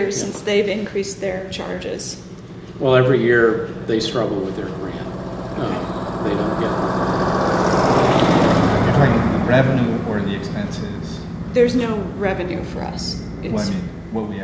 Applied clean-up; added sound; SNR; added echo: none; Motorcycle; 1 dB; none.